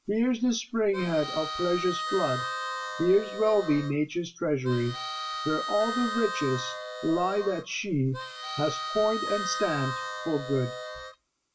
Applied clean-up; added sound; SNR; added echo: none; Harmonica; 6 dB; reverberation time 0.2 s.